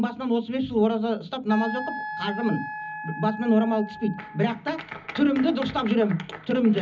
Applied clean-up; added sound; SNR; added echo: none; Wind instrument, woodwind instrument; 10 dB; reverberation time 0.4 s.